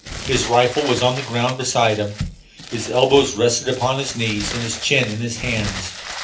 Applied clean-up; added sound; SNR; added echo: none; Crumpling, crinkling; 11 dB; reverberation time 0.3 s.